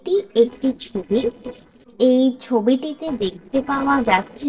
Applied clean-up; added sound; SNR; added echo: neural separator model SepFormer DNS4.